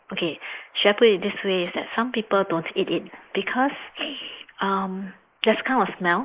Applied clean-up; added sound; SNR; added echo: neural mask model Resemble Enhance denoiser.